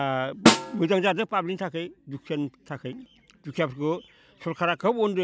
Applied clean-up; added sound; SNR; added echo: none; Snare drum; -3 dB; none.